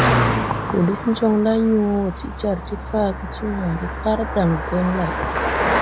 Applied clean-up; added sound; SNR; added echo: none; Car passing by; 2 dB; none.